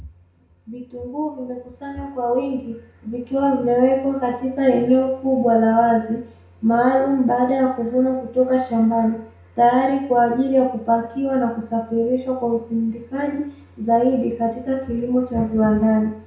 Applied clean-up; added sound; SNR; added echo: none; none; none; reverberation time 0.6 s.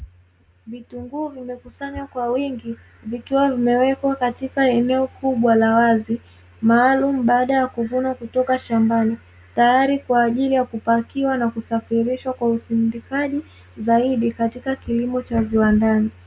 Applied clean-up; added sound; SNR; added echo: none; none; none; none.